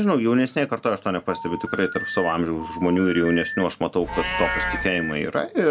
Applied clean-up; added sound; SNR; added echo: none; Telephone + Livestock, farm animals, working animals; 9 dB; none.